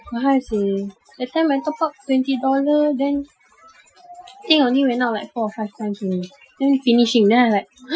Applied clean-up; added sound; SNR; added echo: classical method Wiener filter.